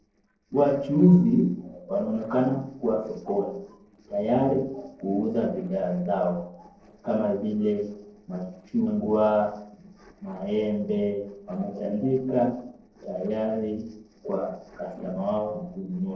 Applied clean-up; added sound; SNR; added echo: neural separator model SepFormer DNS4.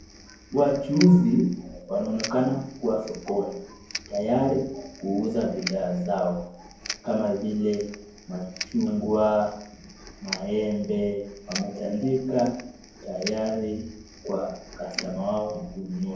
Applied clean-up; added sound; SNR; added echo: none; Crackle; 15 dB; reverberation time 0.9 s.